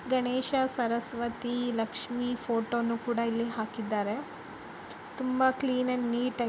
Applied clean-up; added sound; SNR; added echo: none; none; none; none.